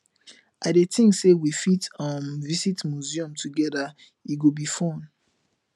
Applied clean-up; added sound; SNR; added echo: none; none; none; none.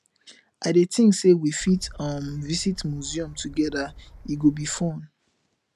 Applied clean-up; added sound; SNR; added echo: none; Gull, seagull / Wind; 19 dB; none.